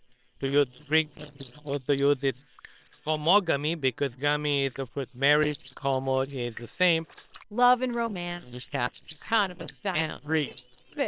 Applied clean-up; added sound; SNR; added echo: neural separator model SepFormer WHAM!.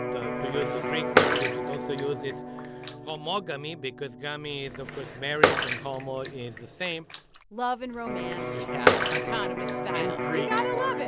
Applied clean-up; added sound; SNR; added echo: none; Electric guitar + Bathtub (filling or washing) / Water / Splash, splatter; -4 dB; none.